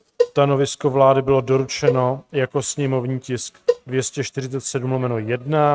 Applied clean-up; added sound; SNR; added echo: neural mask model RNNoise.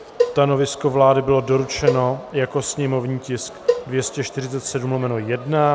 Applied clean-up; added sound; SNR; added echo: none; Cowbell; 6 dB; none.